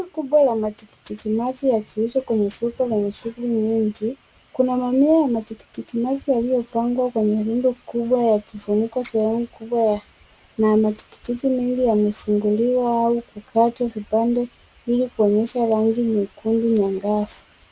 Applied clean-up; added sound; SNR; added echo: none; none; none; none.